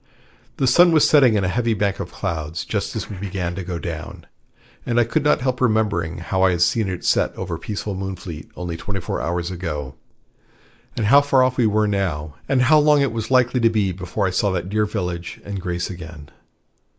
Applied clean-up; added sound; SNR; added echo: neural mask model Resemble Enhance denoiser.